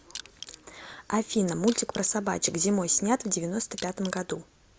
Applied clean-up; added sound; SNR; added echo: none; Crushing; 16 dB; none.